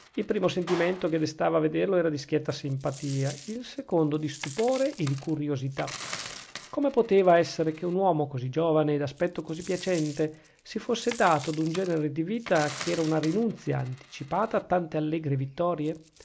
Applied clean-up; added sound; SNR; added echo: none; Coin (dropping) + Clapping; 17 dB; none.